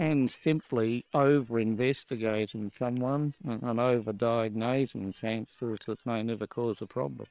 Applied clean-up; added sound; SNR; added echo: neural separator model SepFormer WHAM!.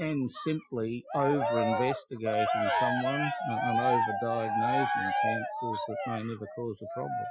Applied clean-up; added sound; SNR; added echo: classical method Wiener filter.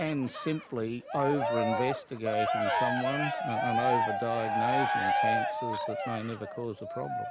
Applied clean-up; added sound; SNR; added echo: none; Cheering; -3 dB; none.